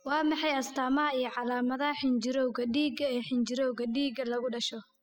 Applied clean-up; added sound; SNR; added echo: classical method spectral subtraction.